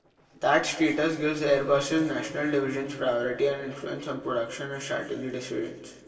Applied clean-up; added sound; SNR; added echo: neural separator model SepFormer DNS4.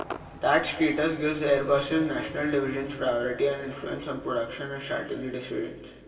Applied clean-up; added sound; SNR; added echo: none; Crowd / Cheering / Fireworks; 19 dB; reverberation time 2.3 s.